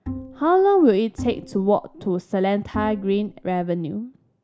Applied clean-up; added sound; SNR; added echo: none; Bowed string instrument; 14 dB; none.